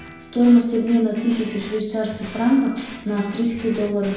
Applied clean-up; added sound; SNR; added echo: none; Guitar; 20 dB; reverberation time 0.9 s.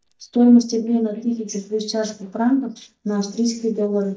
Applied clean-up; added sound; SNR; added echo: neural mask model DeepFilterNet 3.